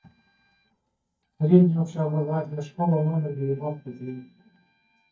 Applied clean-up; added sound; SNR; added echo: neural mask model DeepFilterNet 3.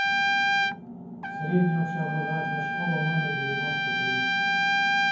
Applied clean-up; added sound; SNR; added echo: none; Trumpet; -4 dB; reverberation time 0.9 s.